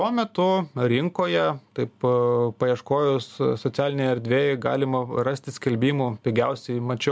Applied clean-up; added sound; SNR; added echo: none; none; none; none.